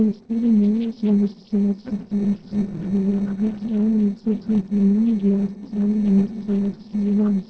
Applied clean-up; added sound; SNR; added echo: neural separator model SepFormer DNS4.